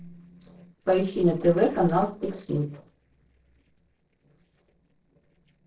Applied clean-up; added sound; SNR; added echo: neural separator model SepFormer DNS4.